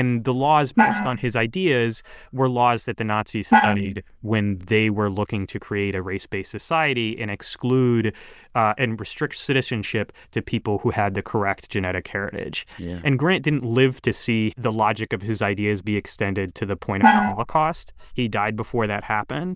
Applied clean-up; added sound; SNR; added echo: neural diffusion model UNIVERSE++.